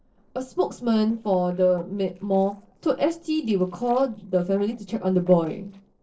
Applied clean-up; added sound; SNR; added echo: neural separator model SepFormer DNS4.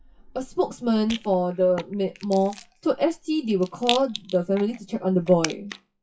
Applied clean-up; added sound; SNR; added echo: classical method WPE with log-MMSE.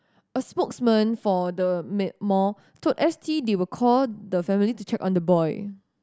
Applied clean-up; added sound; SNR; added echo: none; none; none; none.